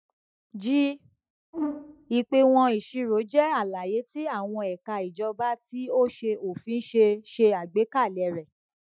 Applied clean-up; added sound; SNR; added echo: classical method Wiener filter.